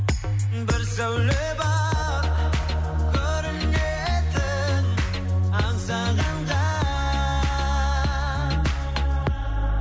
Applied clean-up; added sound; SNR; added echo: none; none; none; none.